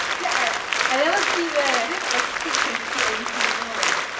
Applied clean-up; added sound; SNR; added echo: none; Applause; -4 dB; reverberation time 0.7 s.